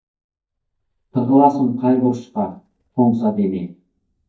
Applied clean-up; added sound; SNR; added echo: neural mask model DeepFilterNet 3.